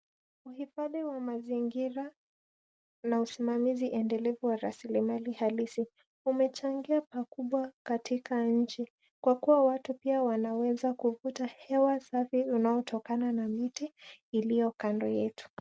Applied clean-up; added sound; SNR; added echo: none; none; none; none.